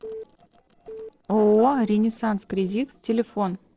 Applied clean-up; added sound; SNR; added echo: neural separator model SepFormer DNS4.